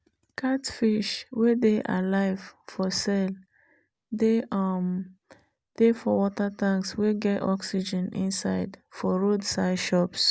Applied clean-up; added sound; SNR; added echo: none; none; none; none.